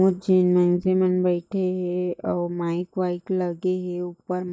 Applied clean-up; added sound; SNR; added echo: neural mask model DeepFilterNet 3.